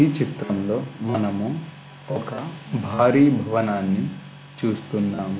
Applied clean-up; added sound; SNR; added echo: none; none; none; none.